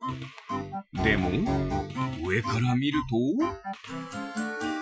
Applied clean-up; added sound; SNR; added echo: classical method Wiener filter.